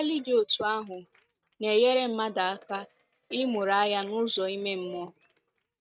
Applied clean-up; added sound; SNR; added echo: neural mask model RNNoise.